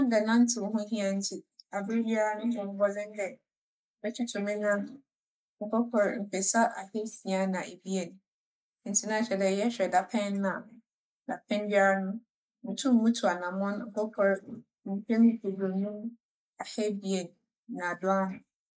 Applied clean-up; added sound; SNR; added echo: neural mask model Resemble Enhance denoiser.